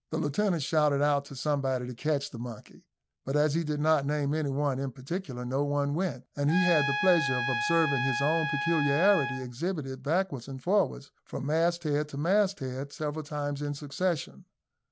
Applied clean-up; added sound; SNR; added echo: none; Trumpet; 3 dB; none.